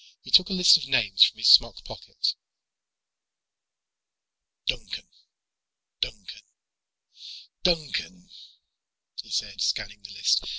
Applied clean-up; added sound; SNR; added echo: none; none; none; none.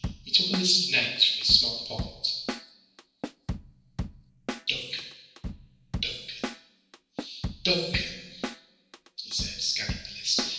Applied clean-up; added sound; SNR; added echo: none; Drum / Drum kit; 8 dB; reverberation time 0.9 s.